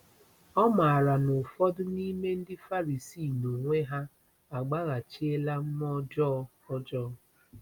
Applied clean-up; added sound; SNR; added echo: none; none; none; none.